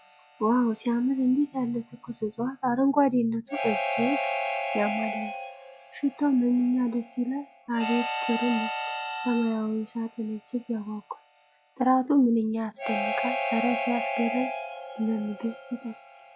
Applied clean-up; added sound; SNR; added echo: classical method log-MMSE.